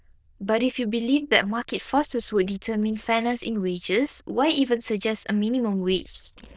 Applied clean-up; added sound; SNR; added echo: neural diffusion model UNIVERSE++.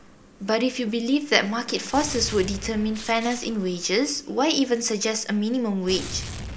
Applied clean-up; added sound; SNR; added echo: none; Gunshot, gunfire; 14 dB; none.